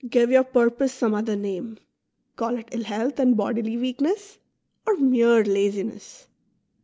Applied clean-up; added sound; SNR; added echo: none; none; none; none.